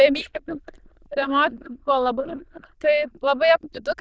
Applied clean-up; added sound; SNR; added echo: neural diffusion model UNIVERSE++.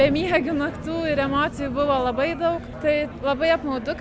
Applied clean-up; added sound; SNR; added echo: none; Thunder; 14 dB; none.